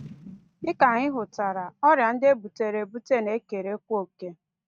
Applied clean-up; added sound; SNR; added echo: neural mask model RNNoise.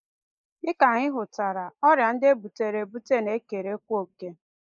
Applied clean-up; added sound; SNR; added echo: neural mask model Resemble Enhance denoiser.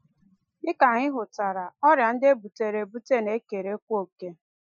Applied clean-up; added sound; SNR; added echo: classical method Wiener filter.